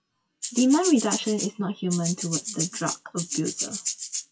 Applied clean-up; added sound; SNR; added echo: classical method WPE with log-MMSE.